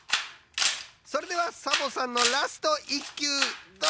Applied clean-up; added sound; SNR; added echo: none; Camera; 1 dB; none.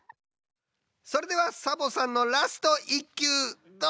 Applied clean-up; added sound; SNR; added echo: none; none; none; none.